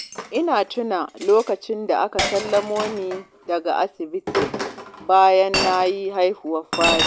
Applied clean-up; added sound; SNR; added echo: none; Chink, clink; 7 dB; none.